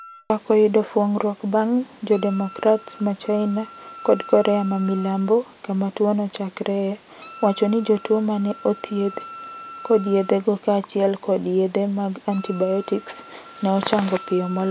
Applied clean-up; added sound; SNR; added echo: none; Wind instrument, woodwind instrument; 20 dB; none.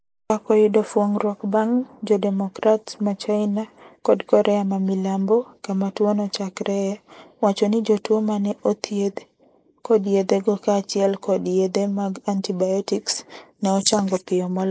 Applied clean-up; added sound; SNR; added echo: neural mask model Resemble Enhance denoiser.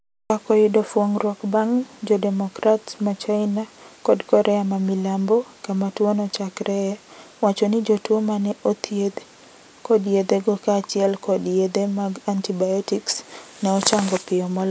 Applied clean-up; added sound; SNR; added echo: none; none; none; none.